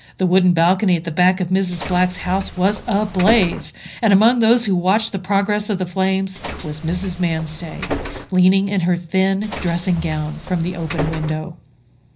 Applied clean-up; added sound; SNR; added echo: none; Bus; 10 dB; reverberation time 0.5 s.